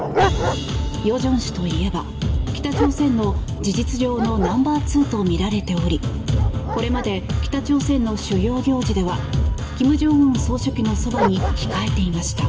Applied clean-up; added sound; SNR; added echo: none; Dog; 11 dB; reverberation time 1.1 s.